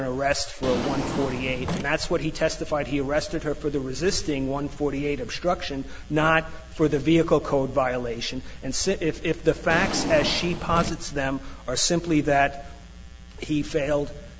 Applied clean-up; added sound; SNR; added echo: none; Drawer open or close; 6 dB; none.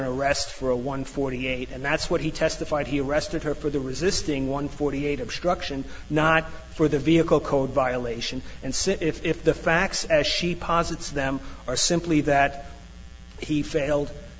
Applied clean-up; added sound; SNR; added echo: none; none; none; none.